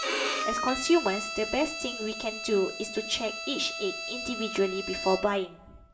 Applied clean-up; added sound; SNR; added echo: none; Bowed string instrument; 5 dB; reverberation time 0.6 s.